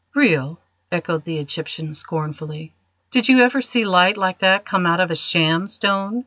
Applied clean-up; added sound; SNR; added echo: none; none; none; none.